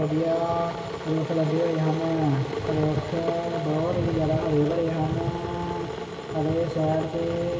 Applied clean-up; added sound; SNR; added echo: none; Boiling / Water; 9 dB; reverberation time 2.3 s.